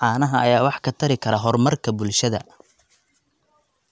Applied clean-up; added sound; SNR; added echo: none; none; none; none.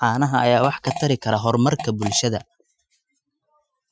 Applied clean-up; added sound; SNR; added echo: classical method Wiener filter.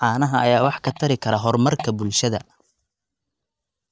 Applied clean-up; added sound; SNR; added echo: neural mask model DeepFilterNet 3.